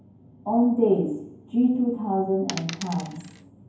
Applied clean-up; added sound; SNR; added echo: none; Coin (dropping); 13 dB; reverberation time 0.9 s.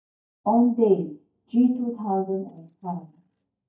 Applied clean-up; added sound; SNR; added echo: neural mask model DeepFilterNet 3.